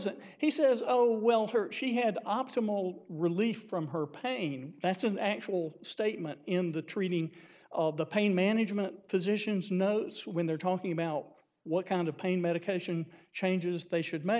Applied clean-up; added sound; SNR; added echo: none; none; none; none.